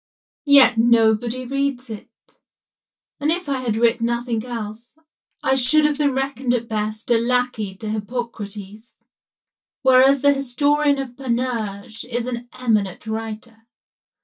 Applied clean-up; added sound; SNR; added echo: neural mask model DeepFilterNet 3.